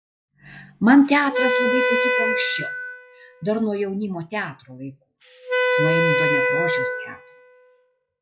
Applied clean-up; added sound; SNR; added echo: classical method log-MMSE.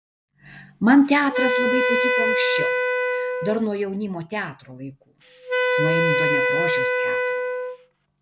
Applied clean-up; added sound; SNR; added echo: none; Wind instrument, woodwind instrument; -3 dB; none.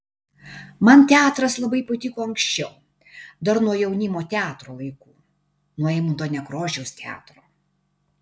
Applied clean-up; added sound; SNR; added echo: none; none; none; none.